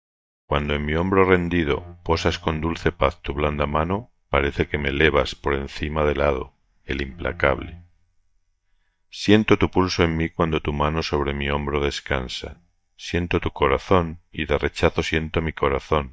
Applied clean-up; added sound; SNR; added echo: neural mask model DeepFilterNet 3.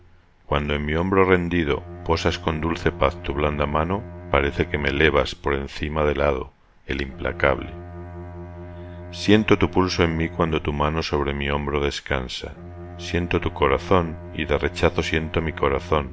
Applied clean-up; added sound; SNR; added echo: none; Bowed string instrument; 15 dB; none.